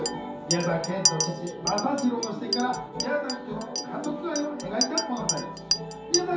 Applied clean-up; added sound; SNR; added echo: none; Chink, clink; 3 dB; reverberation time 0.6 s.